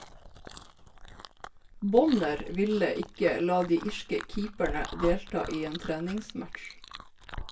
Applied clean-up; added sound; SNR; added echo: none; Chewing, mastication; 11 dB; reverberation time 0.2 s.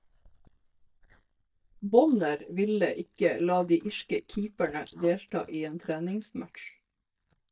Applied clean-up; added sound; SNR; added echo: neural mask model DeepFilterNet 3.